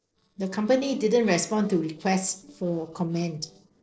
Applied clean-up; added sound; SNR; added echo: neural separator model SepFormer DNS4.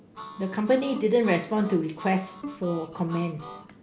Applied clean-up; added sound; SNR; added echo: none; Harmonica + Bowed string instrument; 15 dB; none.